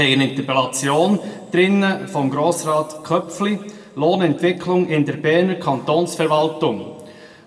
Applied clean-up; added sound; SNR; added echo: none; none; none; reverberation time 1.3 s.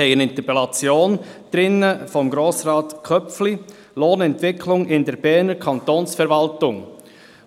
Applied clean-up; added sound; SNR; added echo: none; none; none; none.